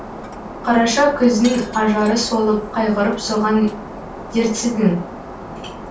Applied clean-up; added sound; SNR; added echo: none; Shatter; 13 dB; reverberation time 0.3 s.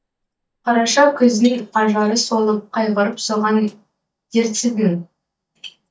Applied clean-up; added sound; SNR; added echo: neural mask model DeepFilterNet 3.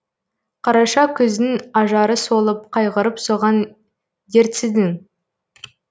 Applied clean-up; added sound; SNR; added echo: none; none; none; none.